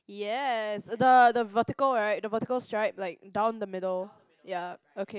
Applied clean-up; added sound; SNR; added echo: none; none; none; none.